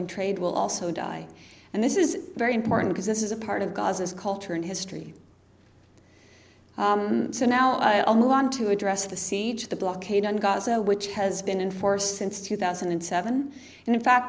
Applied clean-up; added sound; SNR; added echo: none; none; none; none.